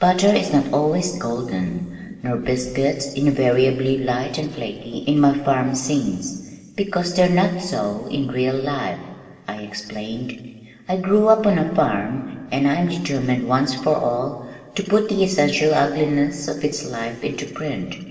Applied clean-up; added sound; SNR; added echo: none; none; none; reverberation time 2.0 s.